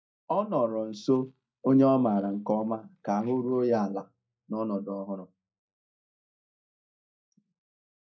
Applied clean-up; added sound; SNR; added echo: neural mask model DeepFilterNet 3.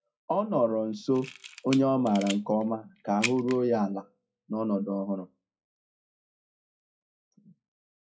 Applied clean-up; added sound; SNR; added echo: classical method WPE with log-MMSE.